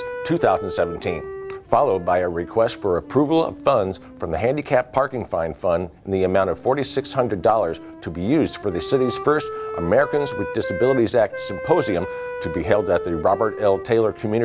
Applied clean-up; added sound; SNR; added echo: none; Wind instrument, woodwind instrument; 12 dB; none.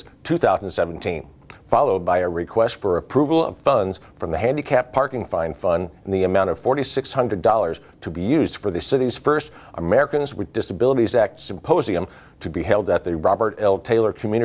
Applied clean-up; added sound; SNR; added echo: none; none; none; none.